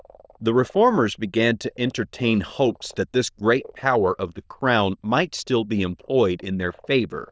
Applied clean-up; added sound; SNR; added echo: neural diffusion model UNIVERSE++.